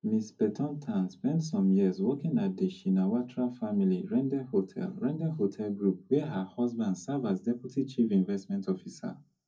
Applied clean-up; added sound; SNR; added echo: none; none; none; reverberation time 0.4 s.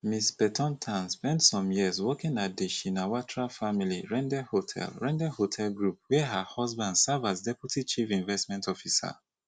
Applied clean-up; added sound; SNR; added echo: none; none; none; none.